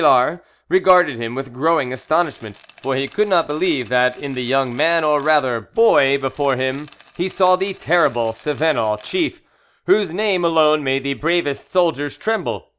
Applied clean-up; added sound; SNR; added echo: none; Rattle; 17 dB; none.